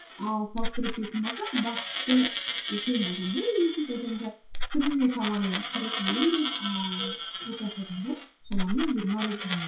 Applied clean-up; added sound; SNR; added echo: classical method WPE with log-MMSE.